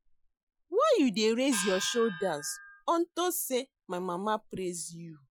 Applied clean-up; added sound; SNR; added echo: classical method Wiener filter.